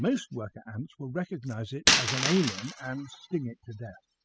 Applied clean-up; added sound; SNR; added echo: classical method spectral subtraction.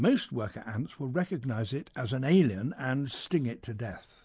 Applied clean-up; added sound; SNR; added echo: none; none; none; none.